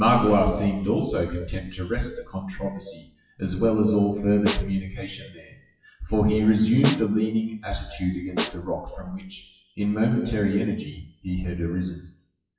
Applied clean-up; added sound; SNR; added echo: classical method WPE with log-MMSE.